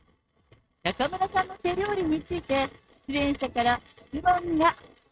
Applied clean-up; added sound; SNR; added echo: neural mask model RNNoise.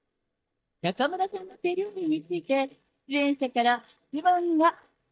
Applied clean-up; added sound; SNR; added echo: neural mask model DeepFilterNet 3.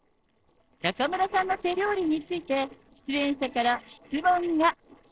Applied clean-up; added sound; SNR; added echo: neural separator model SepFormer DNS4.